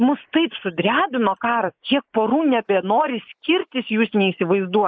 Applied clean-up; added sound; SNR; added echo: neural mask model Resemble Enhance denoiser.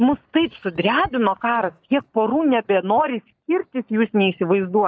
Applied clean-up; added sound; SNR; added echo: neural mask model DeepFilterNet 3.